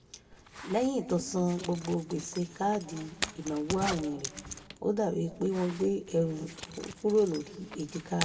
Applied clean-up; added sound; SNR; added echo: none; Zipper (clothing); 11 dB; reverberation time 1.6 s.